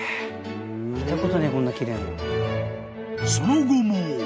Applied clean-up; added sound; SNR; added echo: none; none; none; none.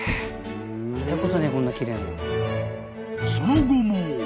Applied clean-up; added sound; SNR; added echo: none; Door; 12 dB; none.